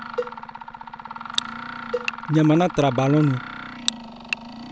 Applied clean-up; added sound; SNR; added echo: none; Cowbell + Mechanisms; 10 dB; none.